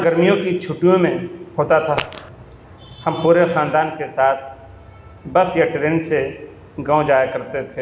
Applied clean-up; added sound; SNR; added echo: none; Fart; 9 dB; none.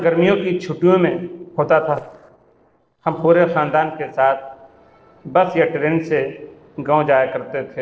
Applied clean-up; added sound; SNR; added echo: neural separator model SepFormer DNS4.